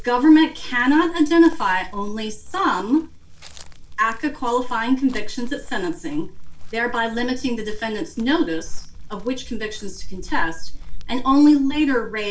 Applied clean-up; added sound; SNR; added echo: none; Chirp, tweet; 6 dB; reverberation time 0.2 s.